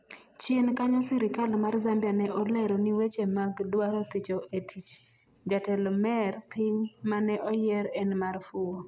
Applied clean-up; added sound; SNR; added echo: none; none; none; none.